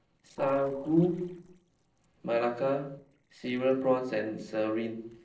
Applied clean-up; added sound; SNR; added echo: neural separator model SepFormer DNS4.